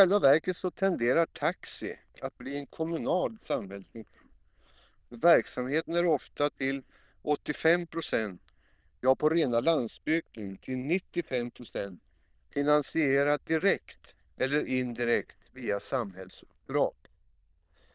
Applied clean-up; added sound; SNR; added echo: neural diffusion model UNIVERSE++.